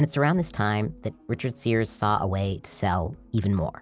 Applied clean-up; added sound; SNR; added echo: none; none; none; none.